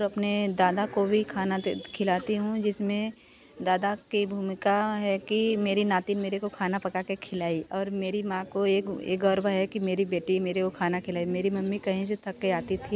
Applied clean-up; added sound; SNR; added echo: none; none; none; none.